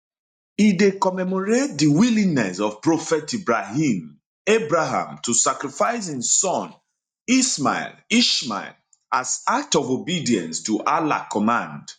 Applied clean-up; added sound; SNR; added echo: neural mask model DeepFilterNet 3.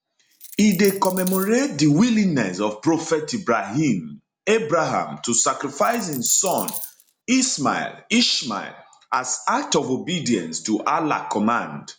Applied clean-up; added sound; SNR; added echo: none; Coin (dropping); 12 dB; none.